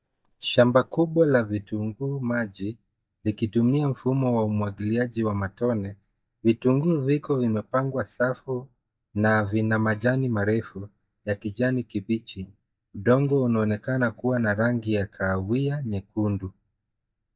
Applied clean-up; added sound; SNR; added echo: neural mask model DeepFilterNet 3.